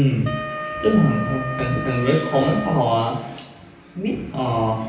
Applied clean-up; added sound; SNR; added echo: none; Wind instrument, woodwind instrument; 11 dB; reverberation time 0.9 s.